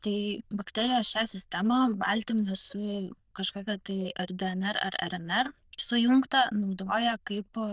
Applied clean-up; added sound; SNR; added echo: neural diffusion model UNIVERSE++.